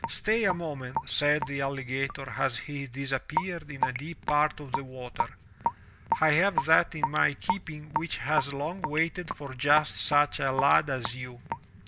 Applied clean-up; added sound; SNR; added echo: none; Raindrop / Drip; 6 dB; none.